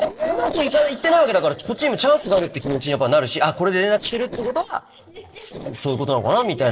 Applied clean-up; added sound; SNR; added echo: neural separator model SepFormer DNS4.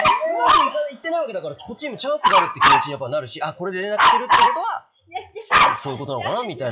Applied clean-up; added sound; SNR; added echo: classical method WPE with log-MMSE.